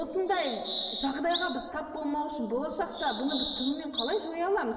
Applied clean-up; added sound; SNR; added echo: none; Bird vocalization, bird call, bird song; 1 dB; reverberation time 2.9 s.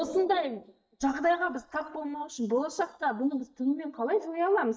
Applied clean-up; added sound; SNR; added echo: neural mask model DeepFilterNet 3.